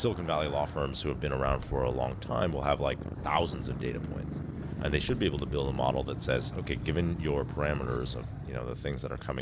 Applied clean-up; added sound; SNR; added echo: none; Motorcycle; 7 dB; none.